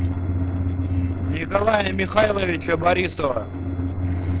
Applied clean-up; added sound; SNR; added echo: neural separator model SepFormer DNS4.